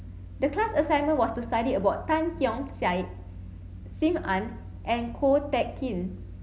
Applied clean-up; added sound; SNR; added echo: none; none; none; none.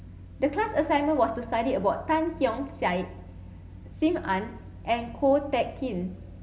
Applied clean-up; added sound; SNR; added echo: none; none; none; reverberation time 1.8 s.